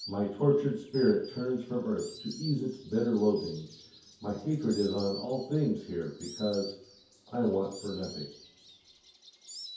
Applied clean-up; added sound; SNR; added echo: none; Insect; 17 dB; reverberation time 0.6 s.